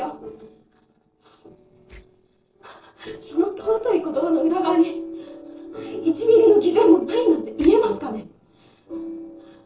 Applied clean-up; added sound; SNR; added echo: neural separator model SepFormer DNS4.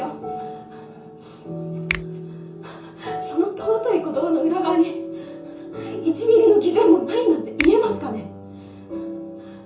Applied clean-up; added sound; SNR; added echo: none; Finger snapping; 11 dB; reverberation time 0.6 s.